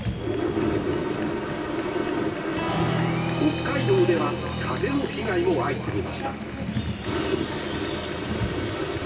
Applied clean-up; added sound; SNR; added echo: none; Applause; 3 dB; reverberation time 2.4 s.